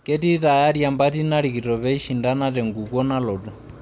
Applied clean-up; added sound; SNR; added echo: none; none; none; none.